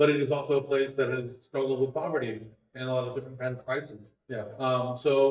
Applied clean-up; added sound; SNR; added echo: neural mask model DeepFilterNet 3.